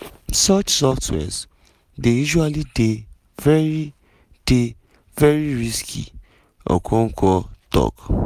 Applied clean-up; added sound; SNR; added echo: none; none; none; none.